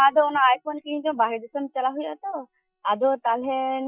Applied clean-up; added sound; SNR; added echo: classical method Wiener filter.